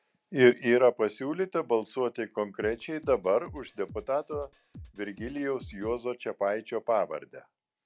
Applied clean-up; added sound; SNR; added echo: none; Drum kit; 19 dB; none.